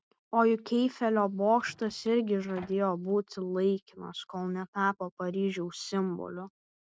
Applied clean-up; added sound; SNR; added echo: neural mask model RNNoise.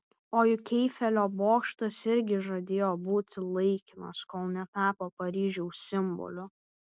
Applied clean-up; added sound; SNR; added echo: none; none; none; none.